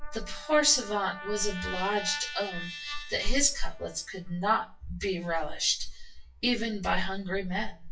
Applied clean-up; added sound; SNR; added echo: classical method WPE with log-MMSE.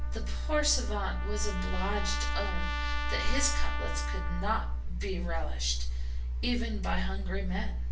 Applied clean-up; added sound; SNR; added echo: none; Trumpet; 13 dB; reverberation time 0.3 s.